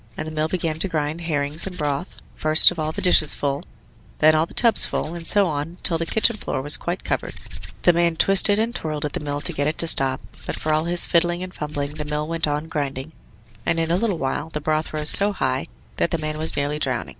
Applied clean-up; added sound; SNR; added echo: none; Hands; 14 dB; none.